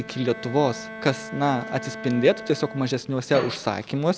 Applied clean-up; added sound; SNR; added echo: none; Bowed string instrument; 14 dB; none.